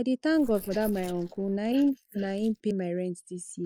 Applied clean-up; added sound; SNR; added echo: neural mask model Resemble Enhance denoiser.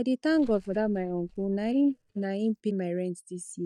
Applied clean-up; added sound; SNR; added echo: neural mask model DeepFilterNet 3.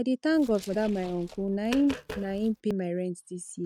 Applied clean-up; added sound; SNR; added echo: neural mask model RNNoise.